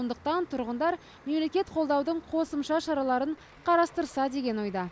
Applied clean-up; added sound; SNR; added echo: none; none; none; none.